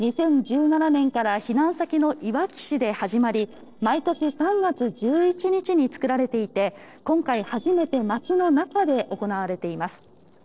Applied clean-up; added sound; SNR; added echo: neural separator model SepFormer DNS4.